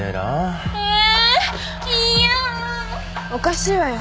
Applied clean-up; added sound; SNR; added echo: none; none; none; none.